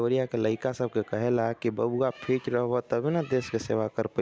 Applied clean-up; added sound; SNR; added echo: none; none; none; none.